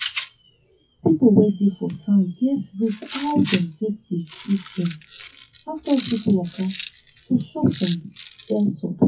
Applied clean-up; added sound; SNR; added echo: classical method WPE with log-MMSE.